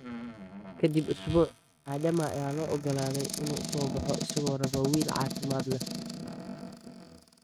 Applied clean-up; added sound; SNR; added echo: neural mask model RNNoise.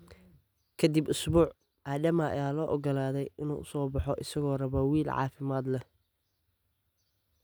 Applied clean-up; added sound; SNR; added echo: none; none; none; none.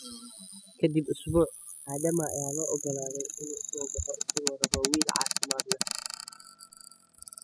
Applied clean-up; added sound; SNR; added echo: classical method spectral subtraction.